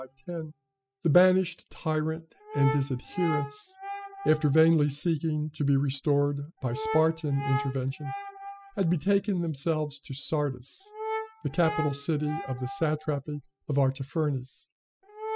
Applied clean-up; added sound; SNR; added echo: classical method spectral subtraction.